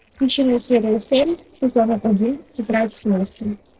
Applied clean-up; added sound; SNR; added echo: neural separator model SepFormer DNS4.